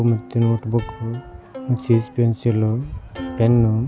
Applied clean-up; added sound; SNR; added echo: none; Plucked string instrument; 17 dB; none.